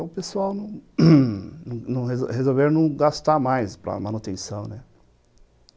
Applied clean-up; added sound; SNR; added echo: none; none; none; none.